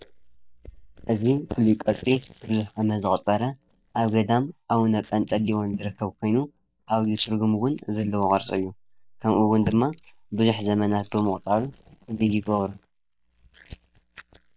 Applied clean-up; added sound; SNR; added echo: neural mask model DeepFilterNet 3.